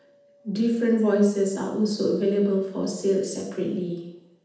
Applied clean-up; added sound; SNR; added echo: none; none; none; reverberation time 0.8 s.